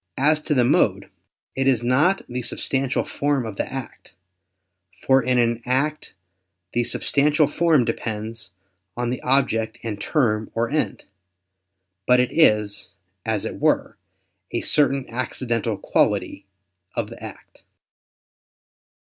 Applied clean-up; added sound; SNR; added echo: none; none; none; none.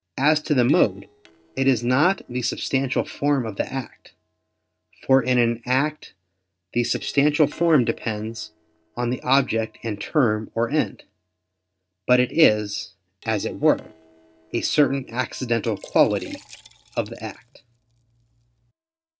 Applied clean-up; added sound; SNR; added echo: neural separator model SepFormer DNS4.